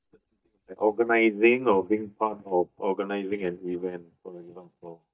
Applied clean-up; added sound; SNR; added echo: neural mask model DeepFilterNet 3.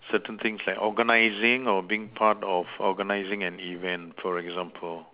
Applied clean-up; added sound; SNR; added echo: none; none; none; none.